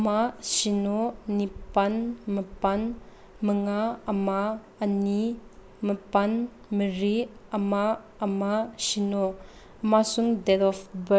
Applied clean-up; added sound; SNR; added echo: none; none; none; none.